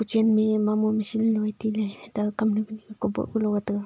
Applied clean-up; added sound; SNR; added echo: none; none; none; none.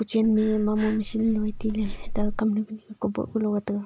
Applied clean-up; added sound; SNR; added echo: none; Breathing; 5 dB; none.